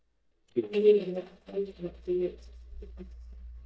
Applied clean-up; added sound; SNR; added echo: neural mask model DeepFilterNet 3.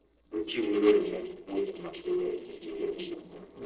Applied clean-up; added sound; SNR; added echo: neural separator model SepFormer DNS4.